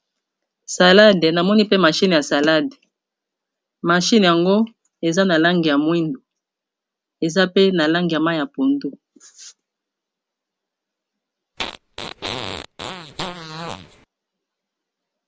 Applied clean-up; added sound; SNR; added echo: none; Fart; 11 dB; none.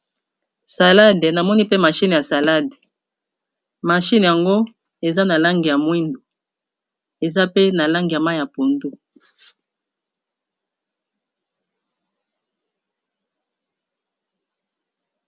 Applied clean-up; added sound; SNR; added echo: none; none; none; none.